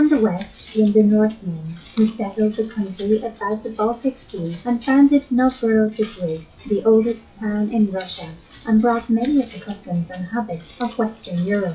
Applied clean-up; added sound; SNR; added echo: classical method WPE with log-MMSE.